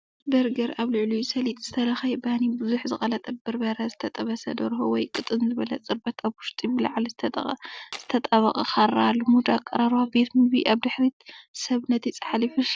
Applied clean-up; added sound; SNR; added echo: none; Tools; 17 dB; none.